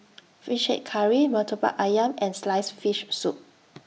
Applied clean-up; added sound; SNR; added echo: none; none; none; none.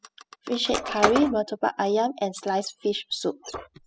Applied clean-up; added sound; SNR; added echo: classical method spectral subtraction.